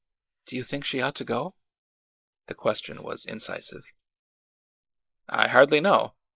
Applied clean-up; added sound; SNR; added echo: neural mask model Resemble Enhance denoiser.